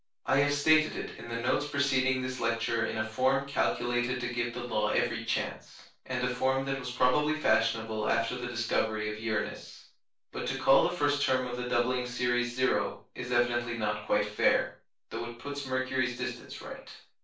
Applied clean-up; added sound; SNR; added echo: none; none; none; reverberation time 0.3 s.